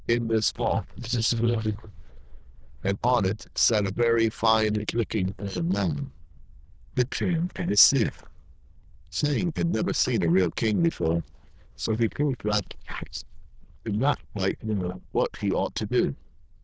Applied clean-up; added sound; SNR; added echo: neural diffusion model UNIVERSE++.